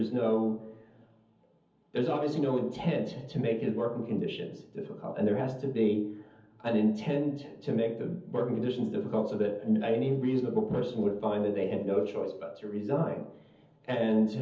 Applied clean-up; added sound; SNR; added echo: none; none; none; reverberation time 0.7 s.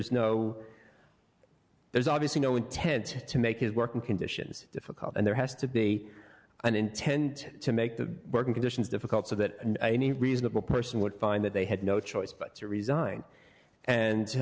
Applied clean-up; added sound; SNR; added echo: none; none; none; none.